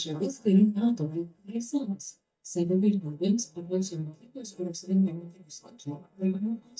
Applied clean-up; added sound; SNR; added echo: neural mask model DeepFilterNet 3.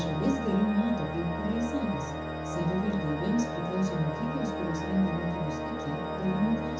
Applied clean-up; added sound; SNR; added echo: none; Organ; 3 dB; reverberation time 0.6 s.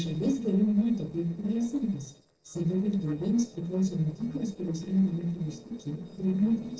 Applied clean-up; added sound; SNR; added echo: neural separator model SepFormer DNS4.